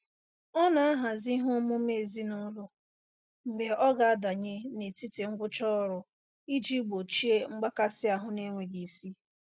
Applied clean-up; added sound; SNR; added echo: none; none; none; none.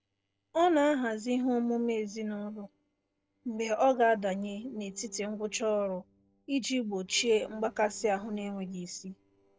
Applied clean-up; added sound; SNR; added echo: neural separator model SepFormer DNS4.